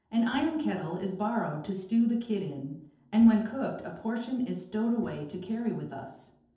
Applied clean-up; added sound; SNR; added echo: neural separator model SepFormer DNS4.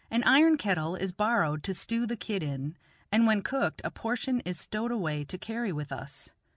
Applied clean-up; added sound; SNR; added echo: none; none; none; none.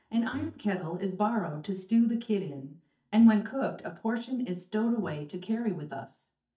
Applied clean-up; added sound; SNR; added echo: neural mask model DeepFilterNet 3.